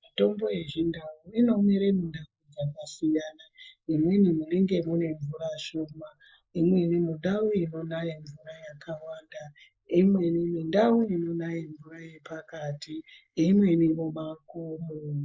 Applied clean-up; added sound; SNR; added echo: neural mask model Resemble Enhance denoiser.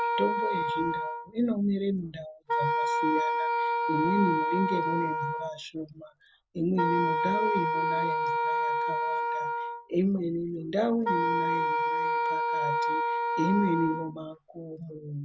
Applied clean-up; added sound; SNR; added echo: none; Wind instrument, woodwind instrument; -2 dB; none.